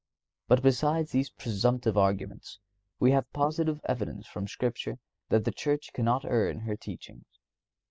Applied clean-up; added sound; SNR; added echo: neural mask model Resemble Enhance denoiser.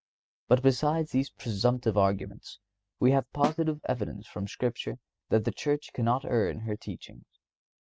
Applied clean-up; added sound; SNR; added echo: neural mask model RNNoise.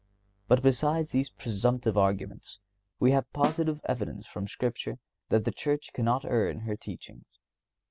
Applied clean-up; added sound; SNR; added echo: none; Snare drum; 9 dB; none.